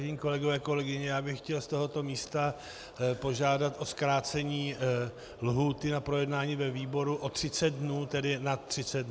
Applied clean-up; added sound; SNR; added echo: none; none; none; none.